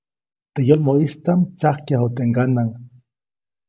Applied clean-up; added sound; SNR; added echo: neural mask model DeepFilterNet 3.